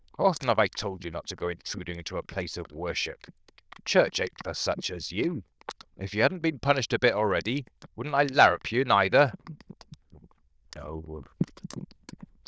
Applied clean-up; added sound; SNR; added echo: neural diffusion model UNIVERSE++.